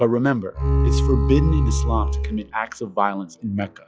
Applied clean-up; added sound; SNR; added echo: classical method log-MMSE.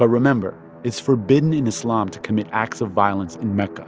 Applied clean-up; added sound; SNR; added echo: none; none; none; none.